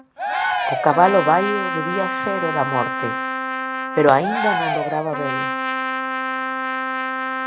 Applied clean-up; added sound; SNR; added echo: none; Cheering + Trumpet; 1 dB; none.